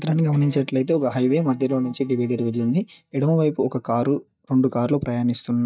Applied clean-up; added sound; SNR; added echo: neural mask model DeepFilterNet 3.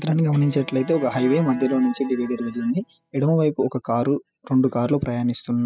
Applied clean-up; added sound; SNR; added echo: classical method spectral subtraction.